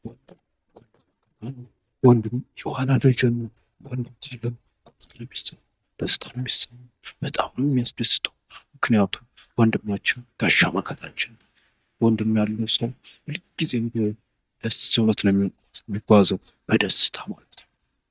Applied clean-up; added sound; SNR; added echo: neural mask model DeepFilterNet 3.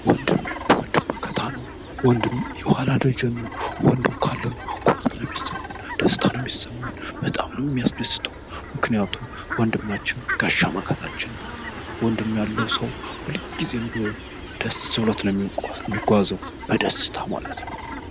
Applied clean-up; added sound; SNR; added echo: none; Fowl; 10 dB; none.